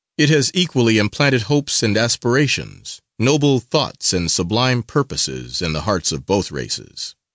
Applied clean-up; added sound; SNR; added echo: none; none; none; none.